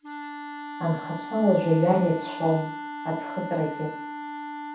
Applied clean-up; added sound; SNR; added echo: none; Wind instrument, woodwind instrument; 9 dB; reverberation time 0.7 s.